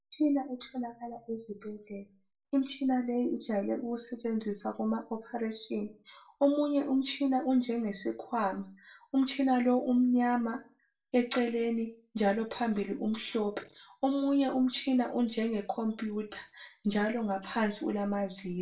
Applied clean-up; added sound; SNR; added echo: none; none; none; reverberation time 0.3 s.